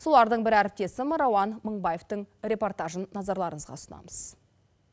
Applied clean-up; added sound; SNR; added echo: none; none; none; none.